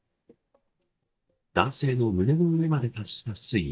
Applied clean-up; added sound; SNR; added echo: neural mask model DeepFilterNet 3.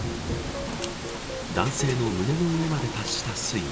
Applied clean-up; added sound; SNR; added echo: none; Rain; 5 dB; reverberation time 0.2 s.